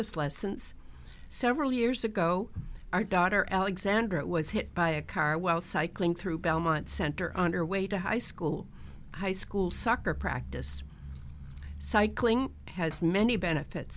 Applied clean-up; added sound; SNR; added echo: none; none; none; none.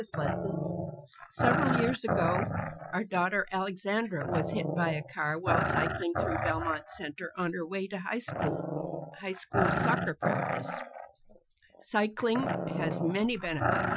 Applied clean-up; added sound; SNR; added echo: classical method Wiener filter.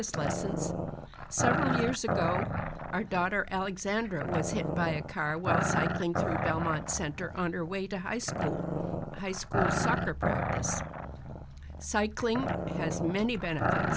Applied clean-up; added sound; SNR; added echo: none; Growling; 0 dB; none.